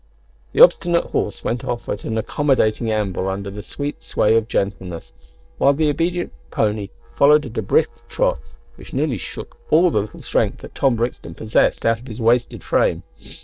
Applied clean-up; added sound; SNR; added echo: neural separator model SepFormer DNS4.